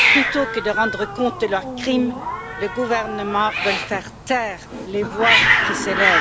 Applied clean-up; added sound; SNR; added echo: none; Hiss; -2 dB; none.